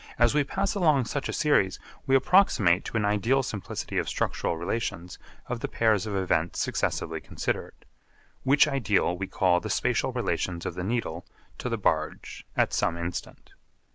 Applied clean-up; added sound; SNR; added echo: none; none; none; none.